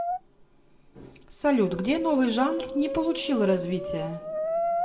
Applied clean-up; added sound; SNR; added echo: none; Brass instrument; 5 dB; reverberation time 1.5 s.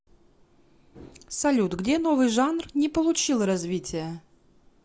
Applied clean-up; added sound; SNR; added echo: none; none; none; none.